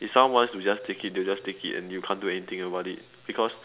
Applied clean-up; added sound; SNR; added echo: none; none; none; none.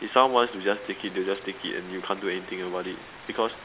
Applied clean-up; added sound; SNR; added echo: none; Rain; 17 dB; none.